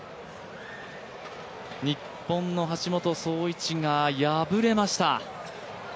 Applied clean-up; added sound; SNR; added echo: none; none; none; none.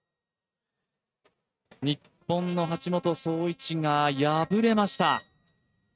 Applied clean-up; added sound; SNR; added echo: neural mask model RNNoise.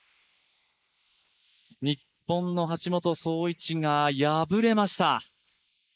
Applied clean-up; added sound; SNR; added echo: neural mask model Resemble Enhance denoiser.